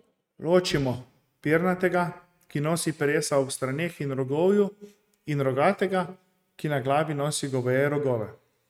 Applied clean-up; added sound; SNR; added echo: neural mask model RNNoise.